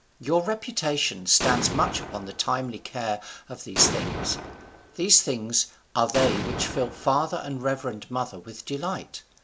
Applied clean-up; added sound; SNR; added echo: none; Explosion; 7 dB; none.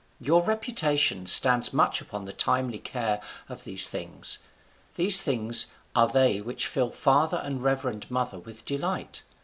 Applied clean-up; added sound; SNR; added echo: none; none; none; none.